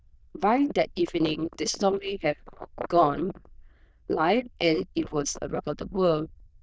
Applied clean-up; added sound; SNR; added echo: neural diffusion model UNIVERSE++.